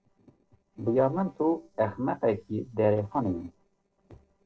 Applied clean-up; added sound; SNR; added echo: neural separator model SepFormer DNS4.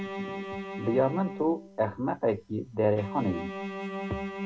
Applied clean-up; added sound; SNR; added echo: none; Bowed string instrument; 7 dB; reverberation time 0.2 s.